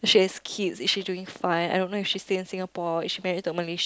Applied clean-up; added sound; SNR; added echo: none; none; none; none.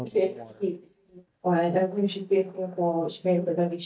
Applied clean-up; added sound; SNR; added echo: neural mask model DeepFilterNet 3.